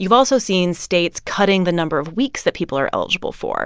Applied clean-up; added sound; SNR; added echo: none; none; none; none.